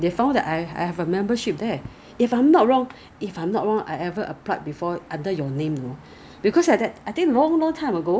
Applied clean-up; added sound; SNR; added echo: none; none; none; none.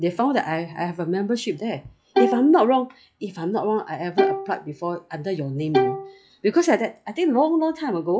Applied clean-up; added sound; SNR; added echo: classical method log-MMSE.